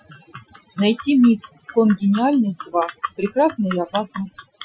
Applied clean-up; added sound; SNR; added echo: classical method Wiener filter.